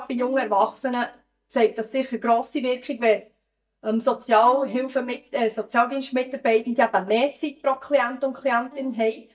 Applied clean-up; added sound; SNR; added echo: neural mask model DeepFilterNet 3.